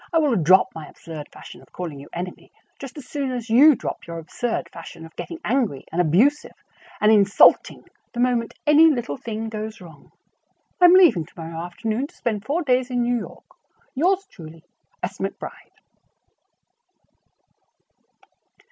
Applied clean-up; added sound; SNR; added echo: none; none; none; none.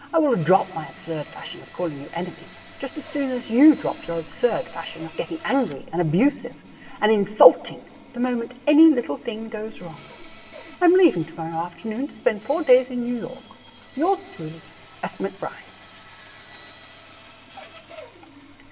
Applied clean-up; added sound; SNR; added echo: none; Sawing; 19 dB; reverberation time 0.8 s.